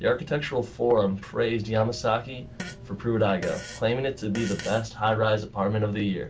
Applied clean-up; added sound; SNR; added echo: none; Fart; 16 dB; none.